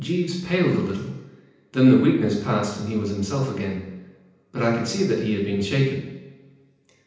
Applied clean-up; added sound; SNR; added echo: none; none; none; reverberation time 0.9 s.